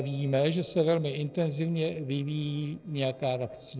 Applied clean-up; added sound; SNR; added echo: neural separator model SepFormer DNS4.